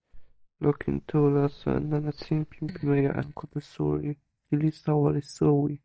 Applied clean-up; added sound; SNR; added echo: neural mask model DeepFilterNet 3.